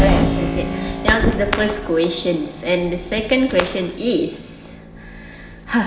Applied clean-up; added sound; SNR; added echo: none; Keyboard (musical); 8 dB; reverberation time 0.9 s.